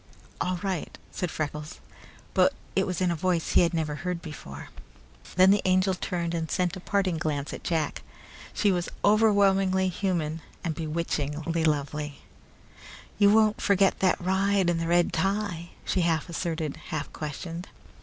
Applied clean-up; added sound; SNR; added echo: none; none; none; none.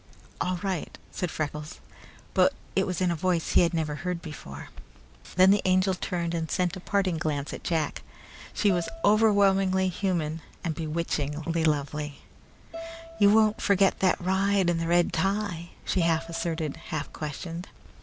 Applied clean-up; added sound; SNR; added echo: none; Bowed string instrument; 17 dB; none.